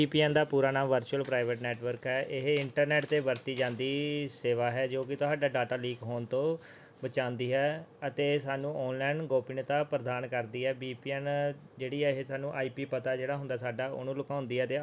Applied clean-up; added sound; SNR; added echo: none; none; none; none.